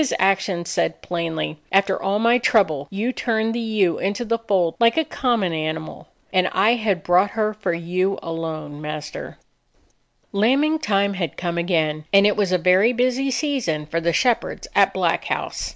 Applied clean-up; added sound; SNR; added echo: none; none; none; none.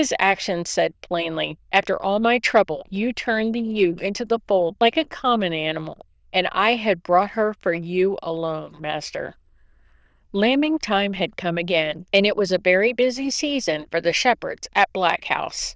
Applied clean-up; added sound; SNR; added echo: neural diffusion model UNIVERSE++.